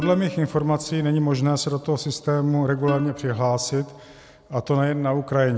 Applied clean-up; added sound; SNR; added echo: none; Plucked string instrument; 18 dB; none.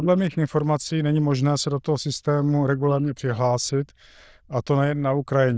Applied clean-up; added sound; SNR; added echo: neural diffusion model UNIVERSE++.